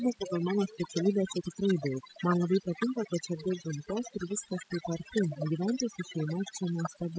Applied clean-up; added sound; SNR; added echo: classical method spectral subtraction.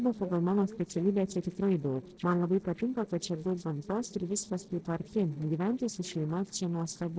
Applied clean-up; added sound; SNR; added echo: neural separator model SepFormer DNS4.